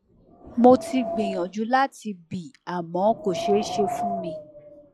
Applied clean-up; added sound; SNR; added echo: classical method log-MMSE.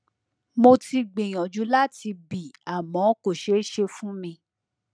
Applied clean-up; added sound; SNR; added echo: none; none; none; none.